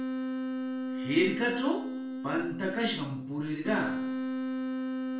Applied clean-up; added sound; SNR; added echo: none; Wind instrument, woodwind instrument; 1 dB; reverberation time 0.3 s.